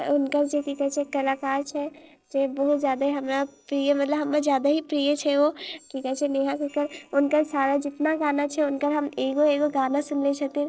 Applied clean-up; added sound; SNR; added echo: neural separator model SepFormer DNS4.